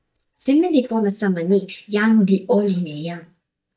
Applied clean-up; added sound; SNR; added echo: neural mask model DeepFilterNet 3.